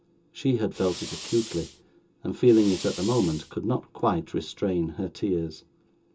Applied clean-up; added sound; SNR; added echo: none; Fire; 13 dB; reverberation time 0.2 s.